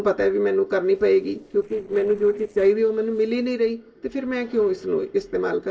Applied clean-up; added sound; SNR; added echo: neural separator model SepFormer DNS4.